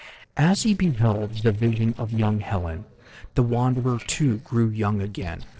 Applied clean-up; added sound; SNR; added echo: neural separator model SepFormer DNS4.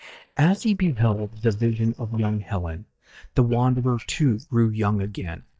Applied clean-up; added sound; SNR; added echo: neural mask model DeepFilterNet 3.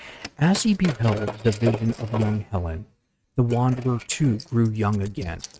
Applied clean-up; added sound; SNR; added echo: neural mask model RNNoise.